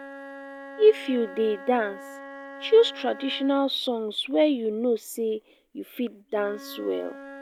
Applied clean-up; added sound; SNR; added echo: none; Wind instrument, woodwind instrument; 17 dB; none.